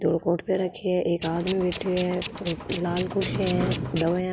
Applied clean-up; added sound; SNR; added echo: none; Tools; 6 dB; none.